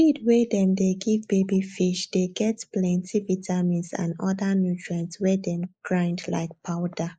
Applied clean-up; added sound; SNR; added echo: neural mask model Resemble Enhance denoiser.